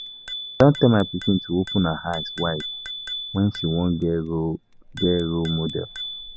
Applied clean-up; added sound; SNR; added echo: none; Bicycle bell; 11 dB; none.